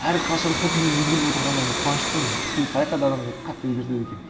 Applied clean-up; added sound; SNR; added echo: none; Domestic sounds, home sounds; 3 dB; reverberation time 2.4 s.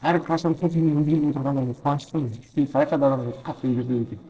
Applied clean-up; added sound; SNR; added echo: neural separator model SepFormer DNS4.